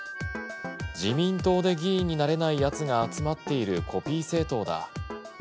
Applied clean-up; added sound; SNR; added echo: none; Keyboard (musical) + Wind chime; 17 dB; none.